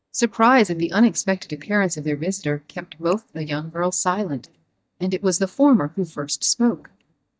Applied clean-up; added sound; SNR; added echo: neural mask model DeepFilterNet 3.